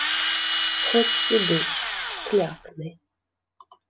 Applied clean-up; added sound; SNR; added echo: none; Drill; -1 dB; none.